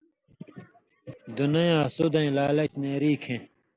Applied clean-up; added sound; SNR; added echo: none; none; none; none.